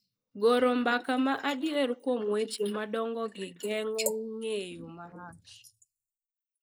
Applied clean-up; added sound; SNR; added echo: neural mask model Resemble Enhance denoiser.